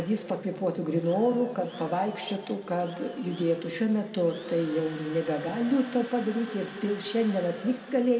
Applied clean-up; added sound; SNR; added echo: none; Drill; 18 dB; reverberation time 1.6 s.